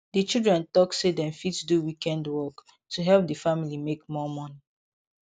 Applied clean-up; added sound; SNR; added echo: none; none; none; none.